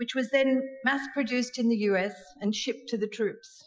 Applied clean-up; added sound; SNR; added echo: classical method Wiener filter.